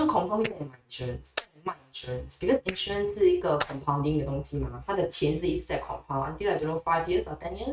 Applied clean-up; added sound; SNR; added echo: neural mask model RNNoise.